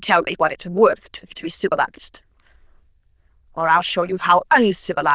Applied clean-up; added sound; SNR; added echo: neural diffusion model UNIVERSE++.